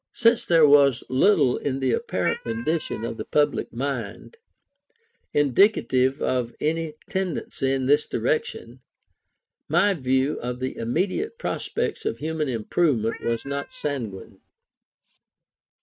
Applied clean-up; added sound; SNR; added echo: neural mask model RNNoise.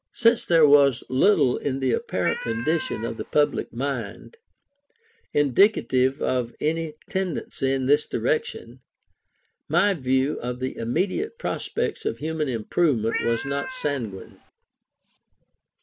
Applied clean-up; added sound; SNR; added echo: none; Cat; 10 dB; none.